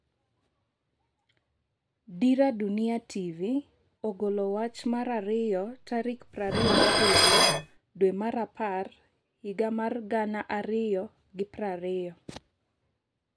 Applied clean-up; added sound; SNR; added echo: none; Dishes, pots, and pans; -4 dB; none.